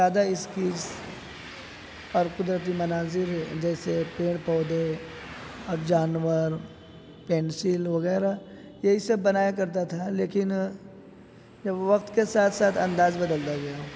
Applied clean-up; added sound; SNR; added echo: none; Train; 18 dB; none.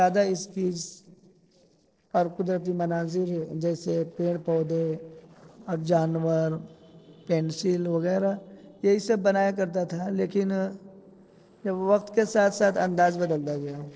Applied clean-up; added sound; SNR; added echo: neural separator model SepFormer DNS4.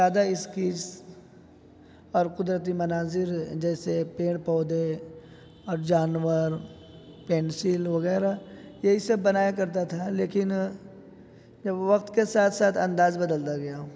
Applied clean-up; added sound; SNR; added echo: none; none; none; none.